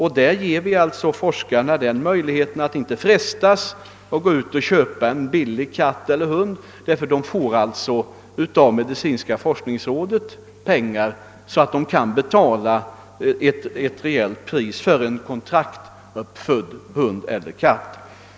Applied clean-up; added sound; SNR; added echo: none; none; none; none.